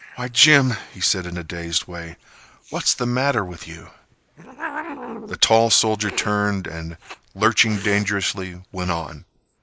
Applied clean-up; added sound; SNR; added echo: neural mask model Resemble Enhance denoiser.